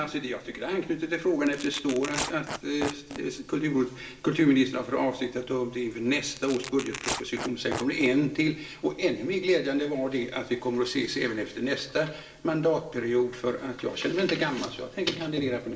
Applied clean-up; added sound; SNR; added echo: none; Tearing; 10 dB; reverberation time 0.8 s.